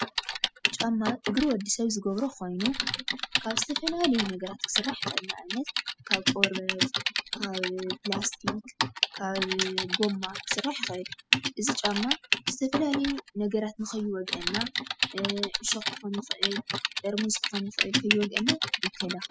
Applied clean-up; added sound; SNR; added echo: classical method spectral subtraction.